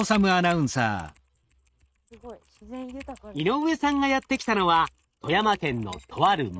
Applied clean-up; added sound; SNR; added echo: neural mask model RNNoise.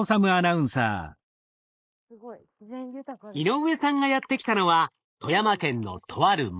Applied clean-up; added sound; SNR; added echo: neural mask model Resemble Enhance denoiser.